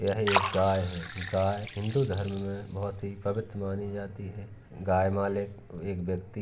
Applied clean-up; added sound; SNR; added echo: none; Liquid; 8 dB; none.